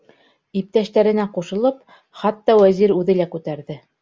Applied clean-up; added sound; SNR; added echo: none; none; none; none.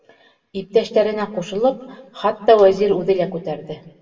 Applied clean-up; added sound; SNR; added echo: none; none; none; reverberation time 0.9 s.